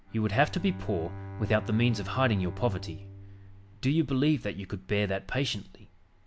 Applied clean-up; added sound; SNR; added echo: none; Bowed string instrument; 13 dB; none.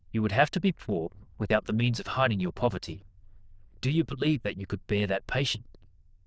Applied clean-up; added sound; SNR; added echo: neural diffusion model UNIVERSE++.